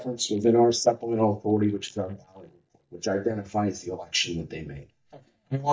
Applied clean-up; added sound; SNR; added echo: neural mask model DeepFilterNet 3.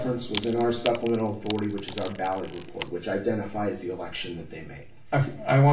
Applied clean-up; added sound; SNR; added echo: none; Wood; 13 dB; reverberation time 0.3 s.